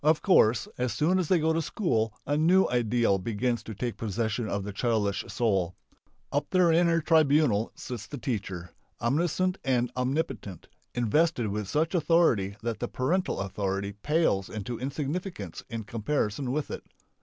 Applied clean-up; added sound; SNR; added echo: none; none; none; none.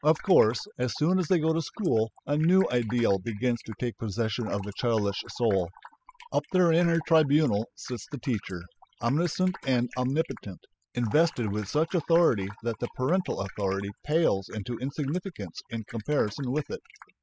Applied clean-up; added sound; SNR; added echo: classical method spectral subtraction.